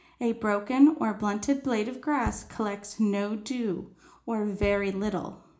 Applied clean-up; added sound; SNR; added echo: none; Bass drum; 12 dB; reverberation time 0.4 s.